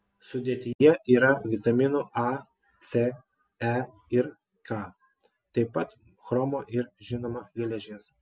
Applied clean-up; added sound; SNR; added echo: none; none; none; none.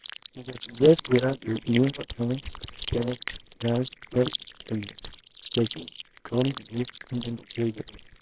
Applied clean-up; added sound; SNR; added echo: neural separator model SepFormer WHAMR!.